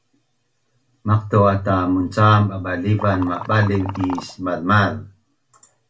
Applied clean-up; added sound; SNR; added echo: none; Liquid; 13 dB; reverberation time 0.2 s.